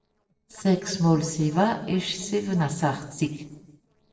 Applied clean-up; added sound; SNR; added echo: neural separator model SepFormer DNS4.